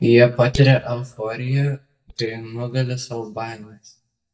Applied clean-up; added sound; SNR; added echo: neural mask model DeepFilterNet 3.